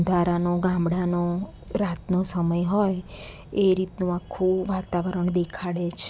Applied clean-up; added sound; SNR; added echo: none; none; none; none.